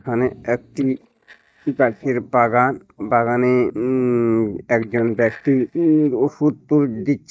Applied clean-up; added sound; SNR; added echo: neural mask model DeepFilterNet 3.